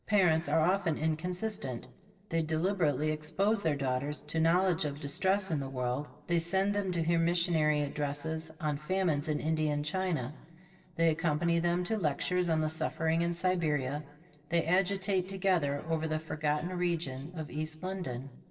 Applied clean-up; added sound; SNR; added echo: neural separator model SepFormer DNS4.